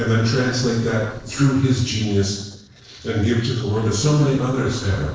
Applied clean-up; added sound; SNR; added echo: neural separator model SepFormer DNS4.